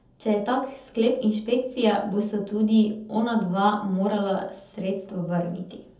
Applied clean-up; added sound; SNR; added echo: none; none; none; reverberation time 0.7 s.